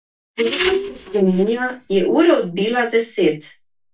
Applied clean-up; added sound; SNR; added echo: neural mask model DeepFilterNet 3.